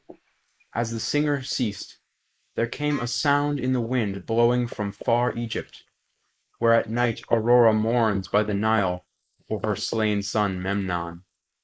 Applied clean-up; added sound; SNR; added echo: neural mask model Resemble Enhance denoiser.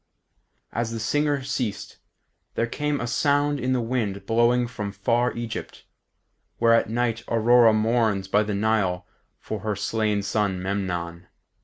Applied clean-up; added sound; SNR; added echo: none; none; none; none.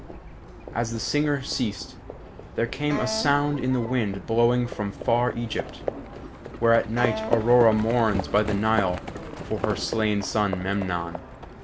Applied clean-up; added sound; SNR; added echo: none; Wind instrument, woodwind instrument + Livestock, farm animals, working animals; 9 dB; none.